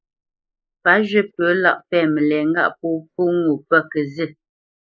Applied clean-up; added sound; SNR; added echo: neural mask model Resemble Enhance denoiser.